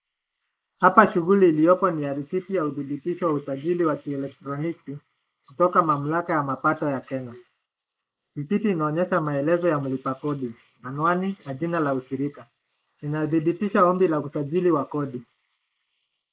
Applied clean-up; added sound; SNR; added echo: neural mask model Resemble Enhance denoiser.